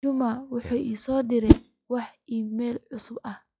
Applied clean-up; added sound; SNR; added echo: classical method log-MMSE.